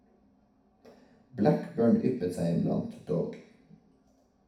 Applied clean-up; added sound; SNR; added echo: none; none; none; reverberation time 0.6 s.